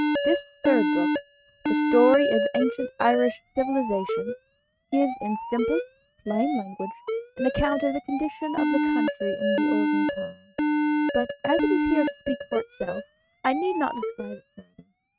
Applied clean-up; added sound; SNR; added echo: neural mask model RNNoise.